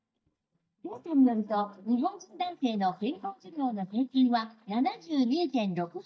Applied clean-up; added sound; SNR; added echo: neural mask model DeepFilterNet 3.